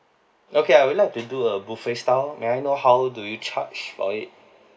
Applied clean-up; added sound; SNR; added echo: none; none; none; none.